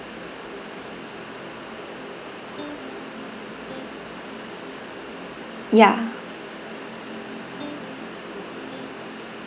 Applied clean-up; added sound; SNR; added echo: none; Electric guitar; 15 dB; none.